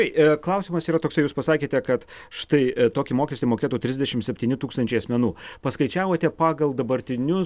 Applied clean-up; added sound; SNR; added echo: none; none; none; none.